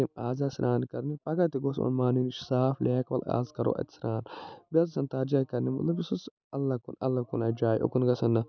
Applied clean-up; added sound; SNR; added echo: none; none; none; none.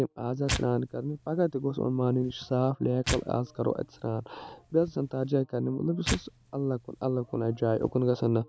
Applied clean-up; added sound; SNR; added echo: none; Tearing; 11 dB; none.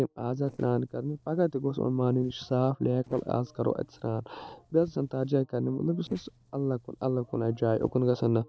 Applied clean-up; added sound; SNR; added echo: neural separator model SepFormer DNS4.